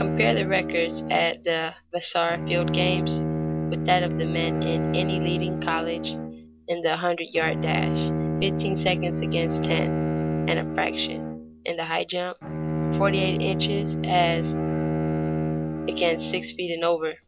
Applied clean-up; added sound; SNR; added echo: none; Bowed string instrument; 0 dB; none.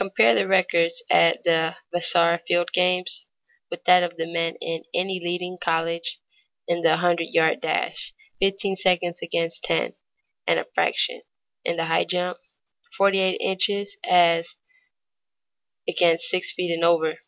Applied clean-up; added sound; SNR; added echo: none; none; none; none.